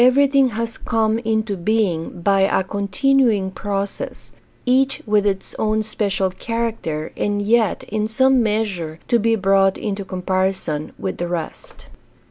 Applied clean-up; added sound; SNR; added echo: none; none; none; none.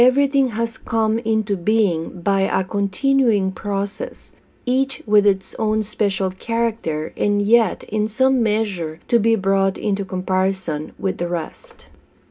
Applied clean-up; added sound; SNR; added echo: none; none; none; reverberation time 0.3 s.